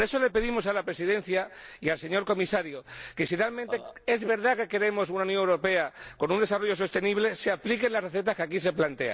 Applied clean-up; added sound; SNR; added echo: neural separator model SepFormer DNS4.